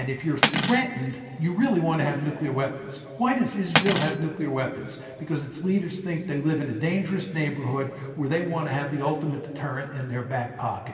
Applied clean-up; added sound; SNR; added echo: none; Cutlery, silverware; 2 dB; reverberation time 2.4 s.